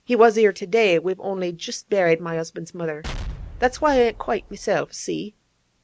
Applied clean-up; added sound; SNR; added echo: none; Explosion; 13 dB; none.